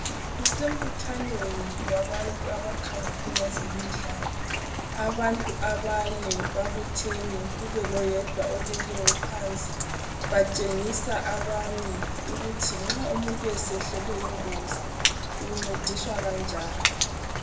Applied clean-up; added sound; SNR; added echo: none; Rain; -1 dB; reverberation time 0.6 s.